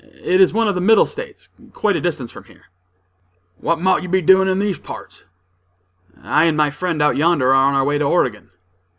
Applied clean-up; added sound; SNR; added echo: none; none; none; none.